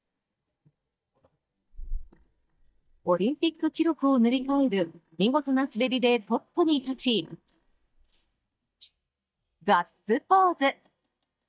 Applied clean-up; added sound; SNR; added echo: neural mask model DeepFilterNet 3.